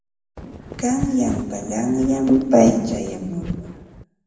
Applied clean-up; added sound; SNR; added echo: none; Wind; 13 dB; reverberation time 1.1 s.